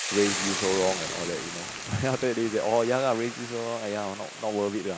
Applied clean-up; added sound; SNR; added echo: none; Boiling / Hiss; 7 dB; none.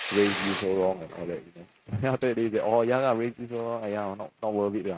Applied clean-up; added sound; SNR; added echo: neural mask model RNNoise.